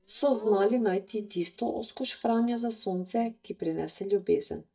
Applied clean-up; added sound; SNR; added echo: neural mask model DeepFilterNet 3.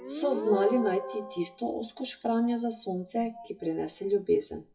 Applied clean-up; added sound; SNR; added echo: classical method WPE with log-MMSE.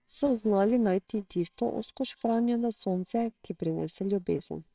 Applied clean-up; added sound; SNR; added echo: neural separator model SepFormer WHAMR!.